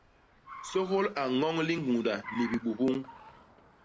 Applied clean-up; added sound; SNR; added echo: none; Car; 17 dB; none.